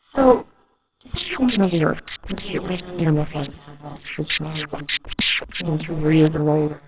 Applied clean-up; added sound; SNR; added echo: neural separator model SepFormer WHAMR!.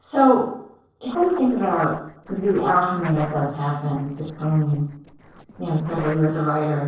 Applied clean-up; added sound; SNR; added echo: neural separator model SepFormer DNS4.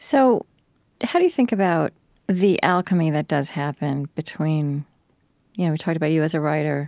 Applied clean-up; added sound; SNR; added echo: none; none; none; none.